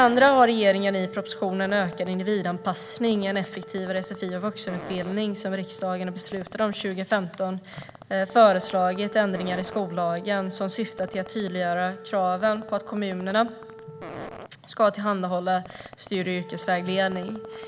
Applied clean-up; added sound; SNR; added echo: none; Wind instrument, woodwind instrument + Fart; 16 dB; none.